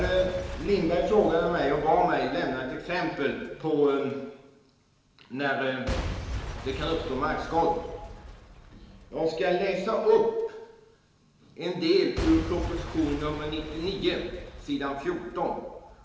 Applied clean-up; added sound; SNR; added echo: none; Shatter / Crushing / Boom; 11 dB; reverberation time 1.1 s.